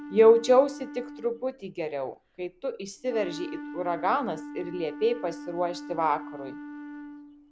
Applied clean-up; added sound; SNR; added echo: none; Wind instrument, woodwind instrument; 13 dB; none.